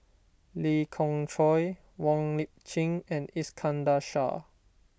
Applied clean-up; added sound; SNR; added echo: none; none; none; none.